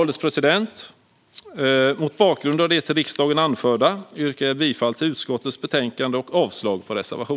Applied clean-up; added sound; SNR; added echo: none; none; none; none.